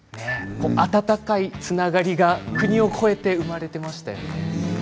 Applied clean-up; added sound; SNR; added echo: none; Marimba, xylophone; 16 dB; none.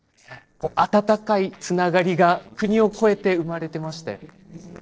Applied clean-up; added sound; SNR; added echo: neural separator model SepFormer DNS4.